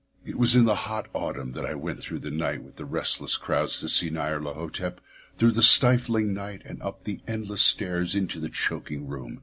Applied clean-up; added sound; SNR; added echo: none; none; none; none.